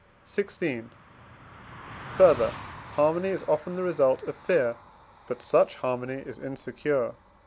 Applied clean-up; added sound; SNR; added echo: none; Car passing by; 18 dB; none.